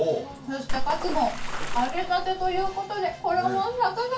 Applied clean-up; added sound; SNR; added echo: none; Water / Splash, splatter; 1 dB; reverberation time 0.2 s.